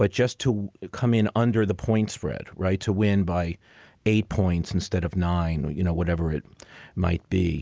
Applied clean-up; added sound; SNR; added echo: none; none; none; none.